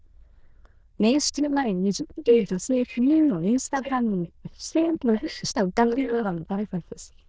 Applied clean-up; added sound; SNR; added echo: neural diffusion model UNIVERSE++.